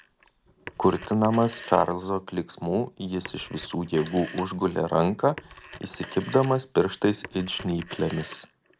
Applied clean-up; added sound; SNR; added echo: none; Telephone; 17 dB; none.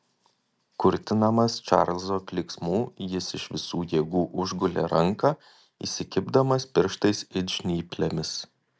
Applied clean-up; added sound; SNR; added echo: none; none; none; none.